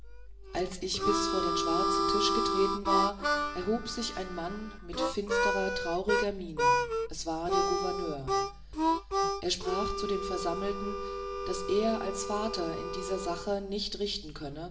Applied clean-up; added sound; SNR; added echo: none; Harmonica; -2 dB; reverberation time 0.8 s.